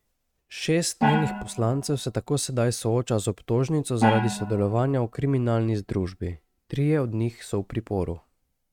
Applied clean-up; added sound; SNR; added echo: neural mask model RNNoise.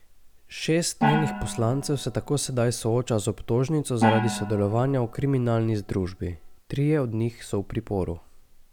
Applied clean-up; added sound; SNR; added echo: none; Gong; 6 dB; none.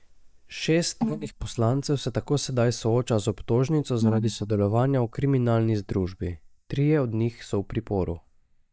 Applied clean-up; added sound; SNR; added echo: neural mask model DeepFilterNet 3.